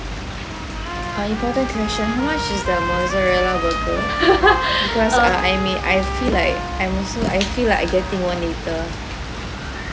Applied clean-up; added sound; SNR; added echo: none; Trumpet; 8 dB; none.